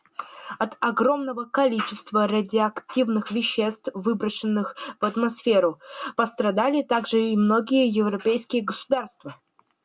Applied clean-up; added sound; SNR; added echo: none; none; none; none.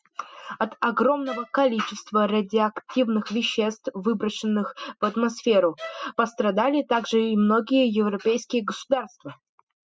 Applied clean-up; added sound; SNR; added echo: classical method spectral subtraction.